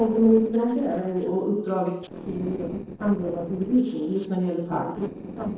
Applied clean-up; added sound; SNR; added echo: neural separator model SepFormer DNS4.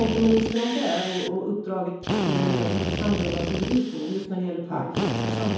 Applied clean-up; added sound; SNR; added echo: none; Drill; 3 dB; reverberation time 2.2 s.